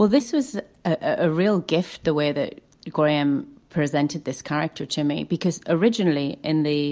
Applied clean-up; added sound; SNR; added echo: none; none; none; none.